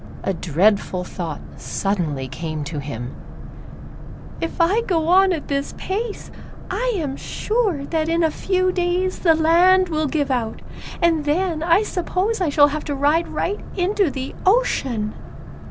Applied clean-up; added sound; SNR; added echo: none; Boat, Water vehicle; 10 dB; none.